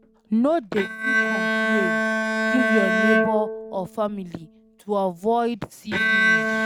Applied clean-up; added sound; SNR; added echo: neural mask model RNNoise.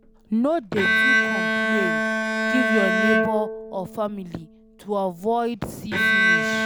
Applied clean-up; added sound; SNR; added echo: none; Bowed string instrument; -4 dB; none.